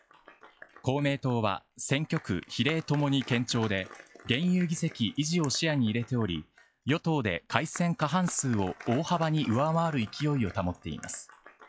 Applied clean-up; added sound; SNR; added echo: classical method log-MMSE.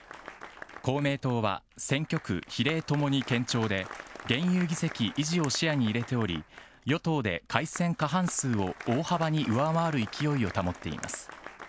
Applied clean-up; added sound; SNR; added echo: none; Applause; 15 dB; none.